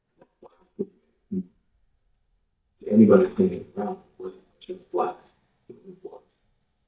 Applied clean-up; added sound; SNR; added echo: neural mask model DeepFilterNet 3.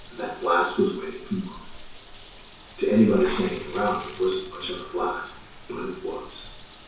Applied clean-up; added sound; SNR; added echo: none; Bathtub (filling or washing) / Water; 14 dB; reverberation time 0.6 s.